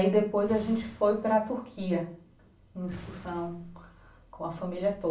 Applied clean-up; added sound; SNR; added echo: none; Boom; 20 dB; reverberation time 0.3 s.